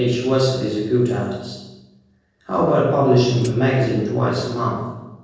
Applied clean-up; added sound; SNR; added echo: neural separator model SepFormer DNS4.